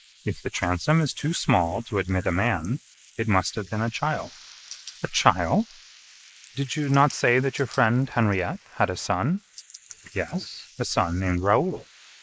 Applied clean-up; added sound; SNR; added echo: neural mask model Resemble Enhance denoiser.